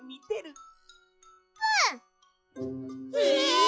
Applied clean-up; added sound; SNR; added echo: classical method log-MMSE.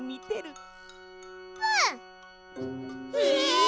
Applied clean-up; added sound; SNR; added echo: none; Organ; 18 dB; none.